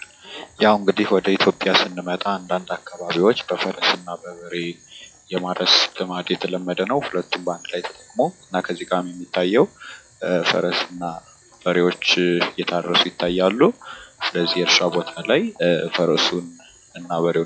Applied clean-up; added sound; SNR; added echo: classical method log-MMSE.